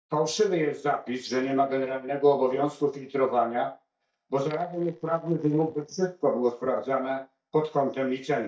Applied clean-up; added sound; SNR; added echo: neural mask model DeepFilterNet 3.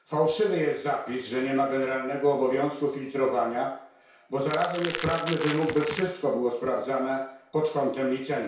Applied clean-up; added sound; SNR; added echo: none; Crackle; 7 dB; reverberation time 0.6 s.